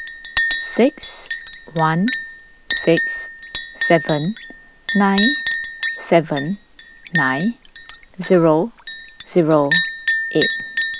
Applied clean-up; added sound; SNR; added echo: none; Chink, clink; 5 dB; none.